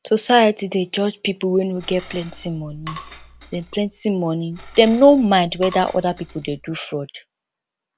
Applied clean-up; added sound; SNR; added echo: none; Cutlery, silverware / Dishes, pots, and pans; 19 dB; none.